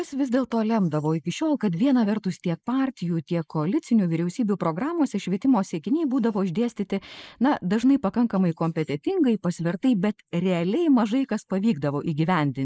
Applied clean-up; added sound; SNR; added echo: neural mask model Resemble Enhance denoiser.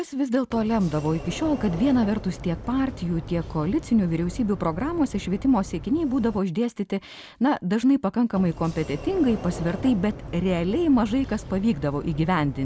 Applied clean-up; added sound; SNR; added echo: none; Sliding door; 13 dB; none.